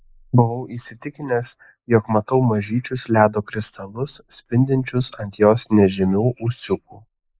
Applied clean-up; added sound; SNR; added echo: neural mask model Resemble Enhance denoiser.